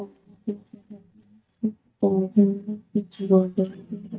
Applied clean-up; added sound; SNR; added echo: neural mask model DeepFilterNet 3.